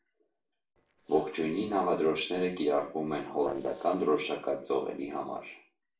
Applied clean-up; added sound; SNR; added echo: neural separator model SepFormer DNS4.